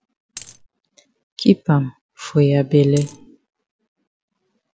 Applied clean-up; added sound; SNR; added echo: none; Coin (dropping); 16 dB; none.